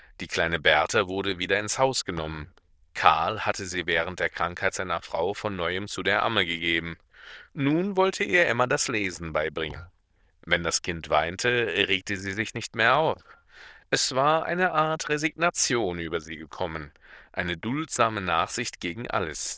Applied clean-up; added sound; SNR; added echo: neural diffusion model UNIVERSE++.